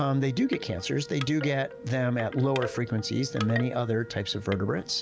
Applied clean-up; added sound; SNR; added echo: none; Wind chime / Wood + Wind instrument, woodwind instrument; 13 dB; none.